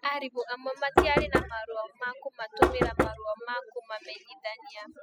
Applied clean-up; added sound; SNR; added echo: classical method spectral subtraction.